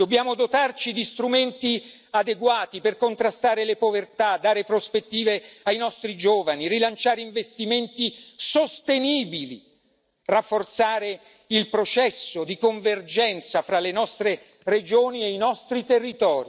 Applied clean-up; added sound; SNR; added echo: none; none; none; none.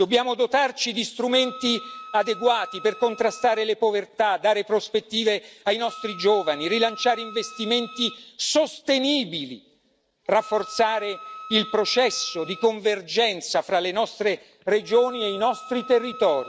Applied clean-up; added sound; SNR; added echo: none; Wind instrument, woodwind instrument; 18 dB; none.